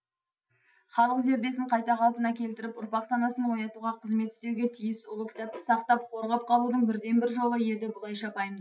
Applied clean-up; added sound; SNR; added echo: none; none; none; none.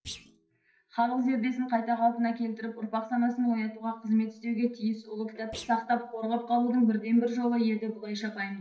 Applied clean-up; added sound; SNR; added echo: neural separator model SepFormer DNS4.